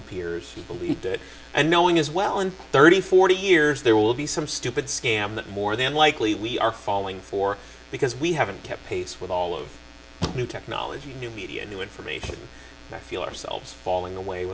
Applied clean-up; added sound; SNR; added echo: none; none; none; none.